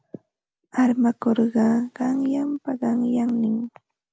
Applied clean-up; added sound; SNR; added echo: none; none; none; none.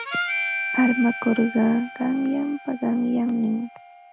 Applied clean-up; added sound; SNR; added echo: none; Harmonica; 8 dB; none.